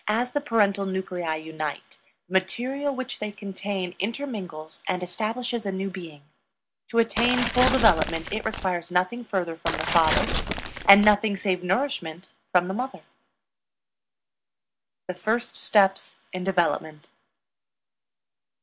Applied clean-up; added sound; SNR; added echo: none; Tearing; 1 dB; none.